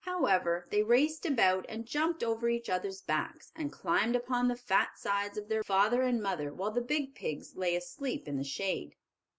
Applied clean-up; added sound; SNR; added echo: none; none; none; none.